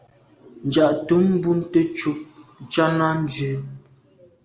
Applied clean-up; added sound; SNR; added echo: none; none; none; none.